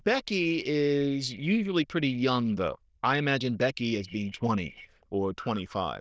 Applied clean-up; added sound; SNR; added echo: neural diffusion model UNIVERSE++.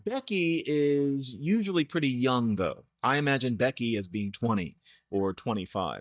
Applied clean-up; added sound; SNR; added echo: neural mask model DeepFilterNet 3.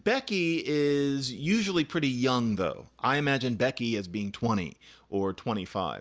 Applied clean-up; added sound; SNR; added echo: none; none; none; none.